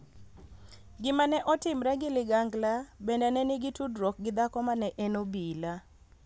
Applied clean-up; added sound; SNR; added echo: none; none; none; none.